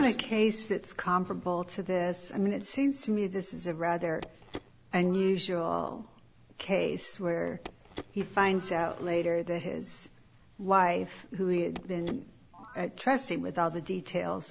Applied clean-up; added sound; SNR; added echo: none; Telephone; 19 dB; none.